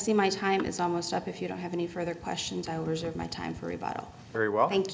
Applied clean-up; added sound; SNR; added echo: none; none; none; none.